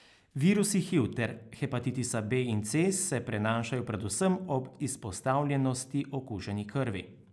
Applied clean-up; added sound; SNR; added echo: none; none; none; none.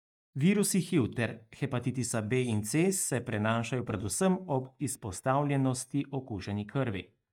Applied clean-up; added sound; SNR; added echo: neural mask model DeepFilterNet 3.